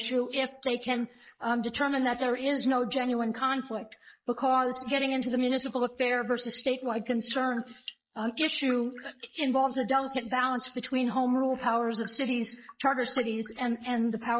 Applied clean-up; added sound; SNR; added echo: neural mask model Resemble Enhance denoiser.